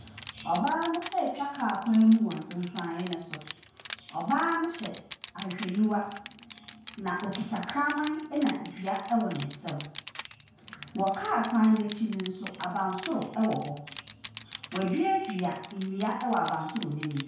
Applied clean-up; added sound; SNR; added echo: none; Crushing; 10 dB; reverberation time 0.5 s.